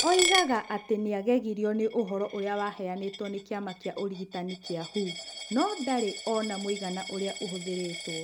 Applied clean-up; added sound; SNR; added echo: none; Coin (dropping); 7 dB; none.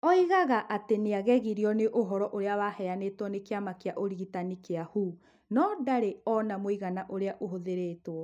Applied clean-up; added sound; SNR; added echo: none; none; none; none.